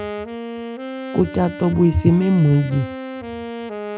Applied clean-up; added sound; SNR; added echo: none; Wind instrument, woodwind instrument; 10 dB; none.